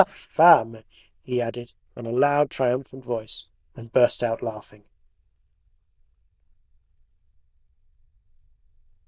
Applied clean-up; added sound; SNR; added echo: neural diffusion model UNIVERSE++.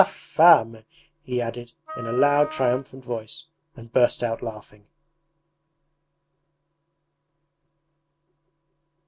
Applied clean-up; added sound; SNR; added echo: none; Wind instrument, woodwind instrument; 11 dB; none.